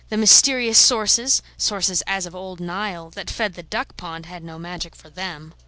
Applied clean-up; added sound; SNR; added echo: none; none; none; none.